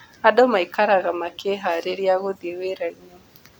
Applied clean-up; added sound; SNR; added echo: none; none; none; none.